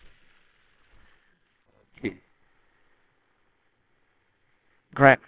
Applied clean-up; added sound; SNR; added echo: neural separator model SepFormer WHAMR!.